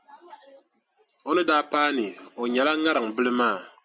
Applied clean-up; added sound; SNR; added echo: none; none; none; none.